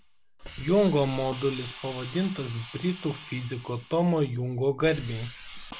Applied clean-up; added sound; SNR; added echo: none; Hiss; 15 dB; none.